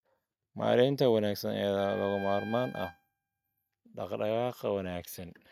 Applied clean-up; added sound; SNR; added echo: neural mask model RNNoise.